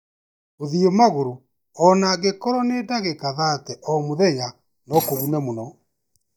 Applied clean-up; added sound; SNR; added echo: neural mask model DeepFilterNet 3.